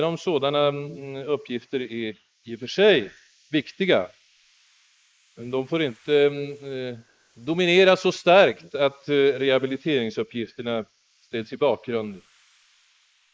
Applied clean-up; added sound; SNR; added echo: neural mask model Resemble Enhance denoiser.